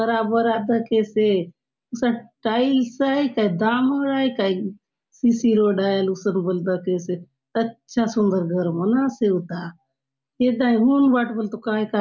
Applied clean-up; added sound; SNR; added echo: none; none; none; none.